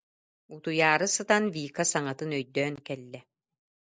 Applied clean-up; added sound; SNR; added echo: none; none; none; none.